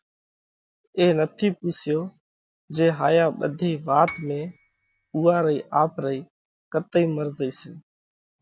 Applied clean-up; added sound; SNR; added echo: none; Piano; 18 dB; none.